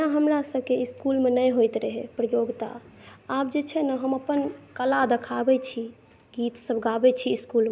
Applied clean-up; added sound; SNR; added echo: none; none; none; none.